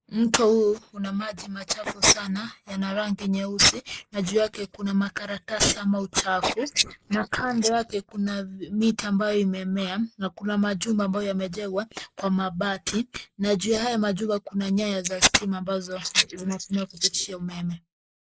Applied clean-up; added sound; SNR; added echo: neural mask model Resemble Enhance denoiser.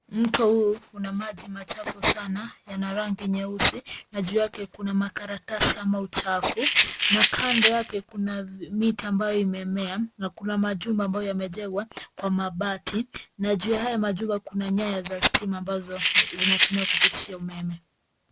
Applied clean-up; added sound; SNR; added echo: none; Rattle; -3 dB; none.